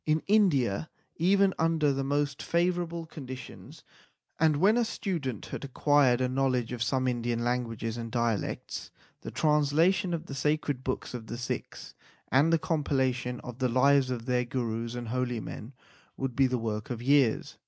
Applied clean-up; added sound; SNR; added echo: none; none; none; none.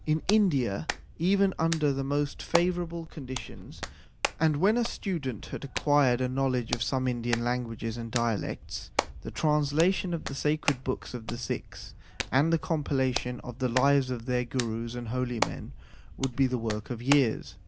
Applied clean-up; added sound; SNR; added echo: none; Hands; 10 dB; none.